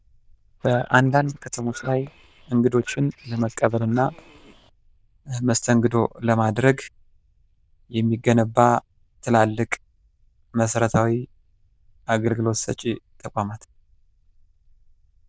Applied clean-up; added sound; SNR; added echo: neural diffusion model UNIVERSE++.